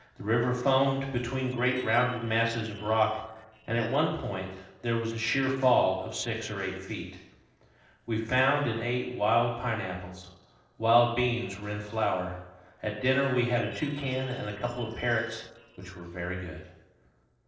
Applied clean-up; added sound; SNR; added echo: neural separator model SepFormer DNS4.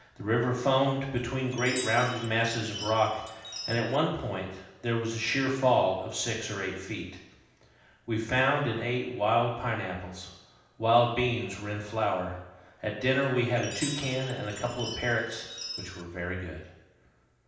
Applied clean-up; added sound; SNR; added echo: none; Chime; 11 dB; reverberation time 0.9 s.